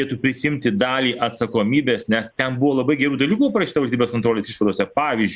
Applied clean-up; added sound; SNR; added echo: none; none; none; none.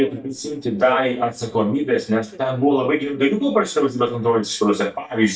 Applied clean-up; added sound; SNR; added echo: neural mask model DeepFilterNet 3.